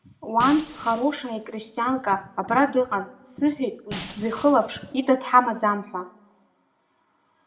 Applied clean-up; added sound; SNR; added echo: none; Shatter; 18 dB; reverberation time 0.5 s.